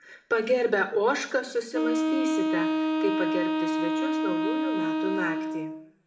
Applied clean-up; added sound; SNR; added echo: none; Wind instrument, woodwind instrument; -2 dB; reverberation time 0.7 s.